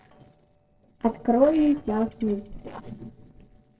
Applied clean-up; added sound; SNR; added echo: neural separator model SepFormer DNS4.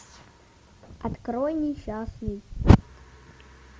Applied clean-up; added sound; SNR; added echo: none; none; none; none.